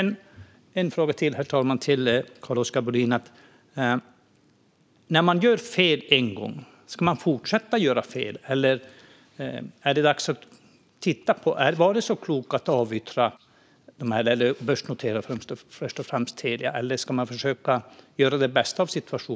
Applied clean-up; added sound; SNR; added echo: neural mask model Resemble Enhance denoiser.